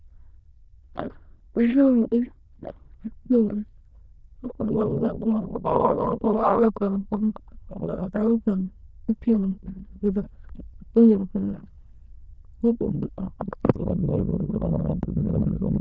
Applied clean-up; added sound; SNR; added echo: neural diffusion model UNIVERSE++.